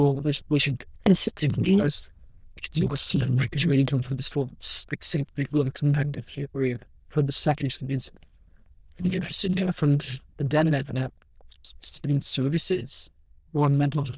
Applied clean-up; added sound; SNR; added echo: neural diffusion model UNIVERSE++.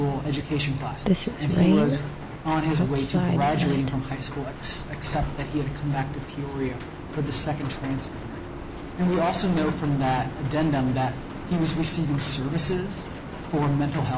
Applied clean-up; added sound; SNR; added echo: none; Rain; 4 dB; none.